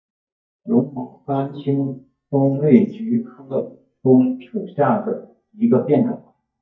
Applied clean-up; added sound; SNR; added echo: neural mask model DeepFilterNet 3.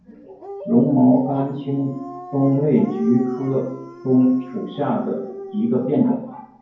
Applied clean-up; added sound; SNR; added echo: none; Dog; 15 dB; reverberation time 0.9 s.